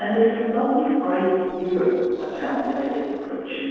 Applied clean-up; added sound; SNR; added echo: neural separator model SepFormer DNS4.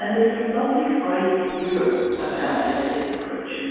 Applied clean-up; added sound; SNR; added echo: none; Cupboard open or close / Door; 16 dB; reverberation time 2.1 s.